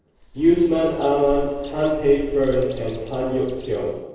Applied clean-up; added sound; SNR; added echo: neural separator model SepFormer DNS4.